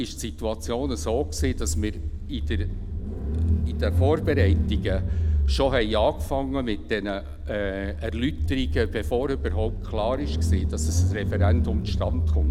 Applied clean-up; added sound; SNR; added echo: none; Engine / Car; -3 dB; none.